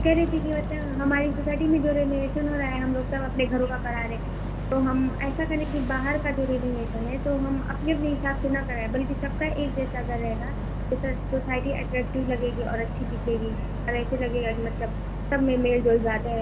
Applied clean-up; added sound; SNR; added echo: none; Boat, Water vehicle; 3 dB; reverberation time 2.8 s.